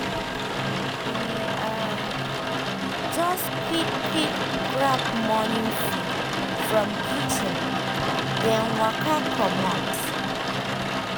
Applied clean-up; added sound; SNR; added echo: none; Rain; -3 dB; none.